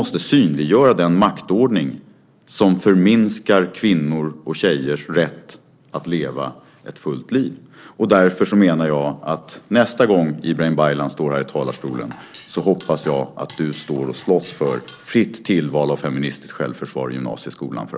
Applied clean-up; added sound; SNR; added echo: neural separator model SepFormer DNS4.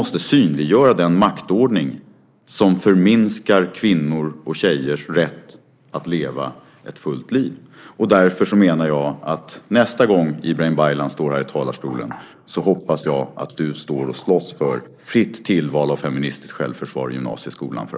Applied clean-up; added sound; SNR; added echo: neural mask model Resemble Enhance denoiser.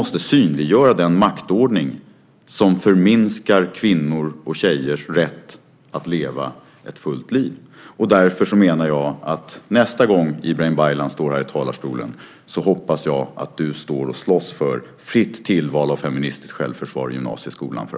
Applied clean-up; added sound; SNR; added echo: none; none; none; none.